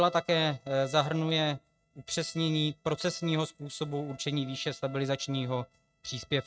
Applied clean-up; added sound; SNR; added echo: neural mask model RNNoise.